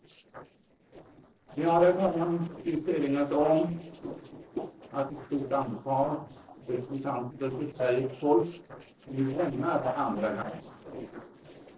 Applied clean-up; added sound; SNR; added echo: neural separator model SepFormer DNS4.